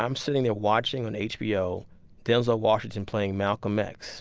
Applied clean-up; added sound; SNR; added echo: none; none; none; none.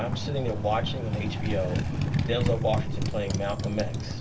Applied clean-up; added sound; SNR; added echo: none; Motorcycle; 0 dB; reverberation time 0.2 s.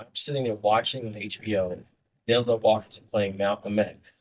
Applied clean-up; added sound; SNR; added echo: neural mask model DeepFilterNet 3.